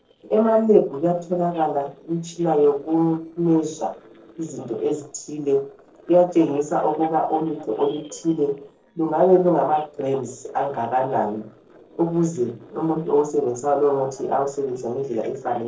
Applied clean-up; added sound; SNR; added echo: neural separator model SepFormer DNS4.